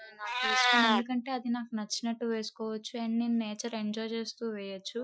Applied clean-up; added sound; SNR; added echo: classical method Wiener filter.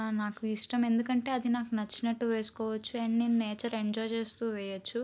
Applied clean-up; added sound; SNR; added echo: none; none; none; none.